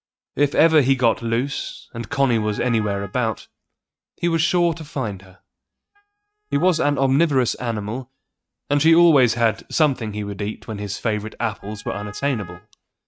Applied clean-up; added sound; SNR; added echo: neural mask model RNNoise.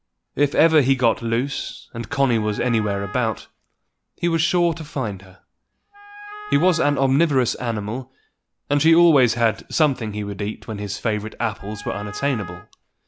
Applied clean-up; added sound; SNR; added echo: none; Wind instrument, woodwind instrument; 15 dB; none.